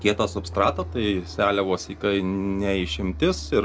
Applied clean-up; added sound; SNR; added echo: none; Fixed-wing aircraft, airplane; 13 dB; none.